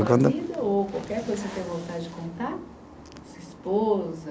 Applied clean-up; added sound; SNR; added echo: none; none; none; none.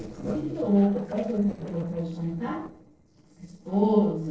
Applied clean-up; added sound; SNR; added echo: neural separator model SepFormer DNS4.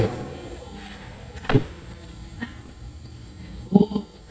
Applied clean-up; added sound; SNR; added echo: neural mask model DeepFilterNet 3.